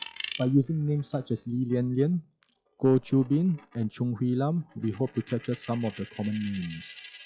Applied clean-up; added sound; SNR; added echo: classical method log-MMSE.